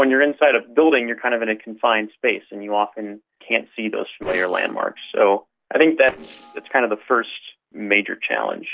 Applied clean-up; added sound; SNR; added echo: neural separator model SepFormer DNS4.